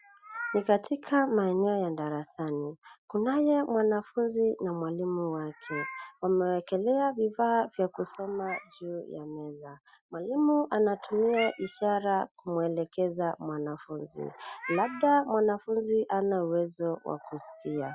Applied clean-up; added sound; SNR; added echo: classical method Wiener filter.